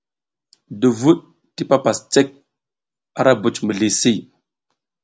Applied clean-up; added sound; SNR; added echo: none; none; none; none.